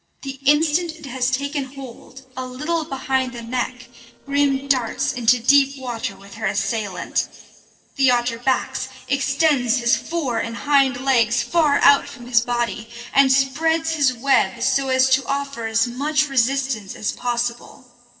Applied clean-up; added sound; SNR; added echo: neural separator model SepFormer DNS4.